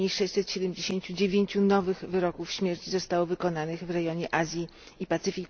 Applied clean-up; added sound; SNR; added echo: none; none; none; none.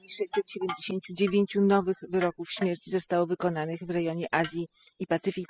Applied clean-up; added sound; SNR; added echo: classical method spectral subtraction.